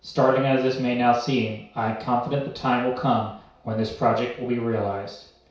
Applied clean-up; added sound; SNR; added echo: none; none; none; reverberation time 0.6 s.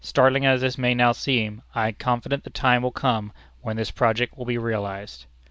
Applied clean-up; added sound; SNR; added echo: none; none; none; none.